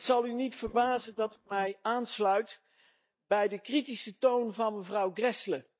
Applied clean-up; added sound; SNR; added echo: neural mask model DeepFilterNet 3.